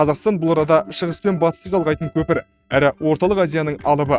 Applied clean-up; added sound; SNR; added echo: neural mask model RNNoise.